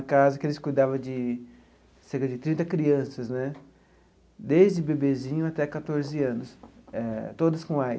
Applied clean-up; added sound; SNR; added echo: none; none; none; none.